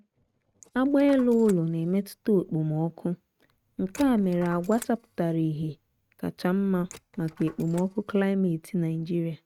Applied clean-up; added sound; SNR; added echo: neural mask model RNNoise.